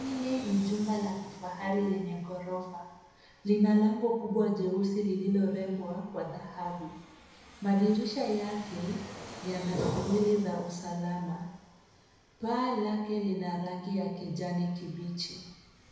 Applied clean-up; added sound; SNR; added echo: none; Fixed-wing aircraft, airplane; 20 dB; reverberation time 1.0 s.